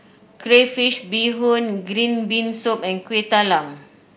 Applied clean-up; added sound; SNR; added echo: none; none; none; none.